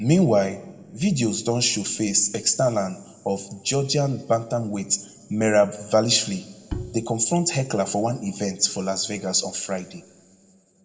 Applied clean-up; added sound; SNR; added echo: none; Bowed string instrument; 12 dB; reverberation time 1.1 s.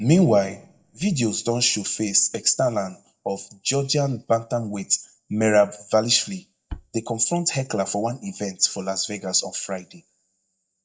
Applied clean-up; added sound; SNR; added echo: neural mask model DeepFilterNet 3.